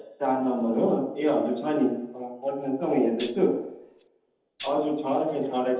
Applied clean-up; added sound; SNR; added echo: none; Tambourine; 20 dB; reverberation time 0.9 s.